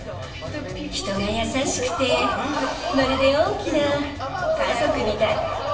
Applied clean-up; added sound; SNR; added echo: none; none; none; reverberation time 0.9 s.